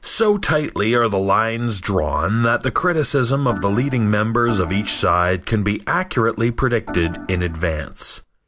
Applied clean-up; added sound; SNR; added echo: none; Organ; 13 dB; none.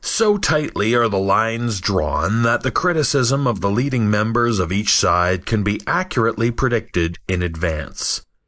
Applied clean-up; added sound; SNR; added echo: neural mask model Resemble Enhance denoiser.